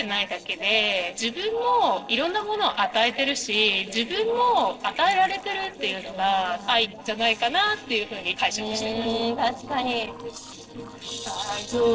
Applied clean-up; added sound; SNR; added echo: neural separator model SepFormer DNS4.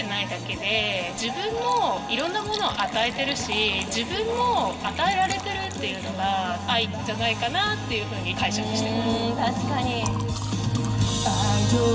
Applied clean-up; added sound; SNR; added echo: none; Liquid; 17 dB; reverberation time 1.7 s.